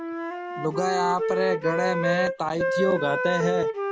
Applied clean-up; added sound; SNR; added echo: none; Wind instrument, woodwind instrument; 0 dB; none.